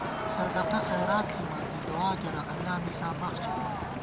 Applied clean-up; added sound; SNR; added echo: none; Motorcycle + Crowd; -1 dB; none.